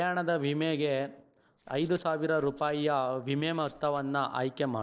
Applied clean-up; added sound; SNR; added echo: neural separator model SepFormer DNS4.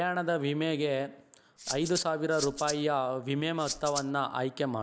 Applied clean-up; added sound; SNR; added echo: none; Rattle (instrument); 8 dB; none.